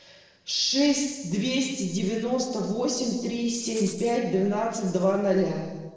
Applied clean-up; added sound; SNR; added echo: neural separator model SepFormer DNS4.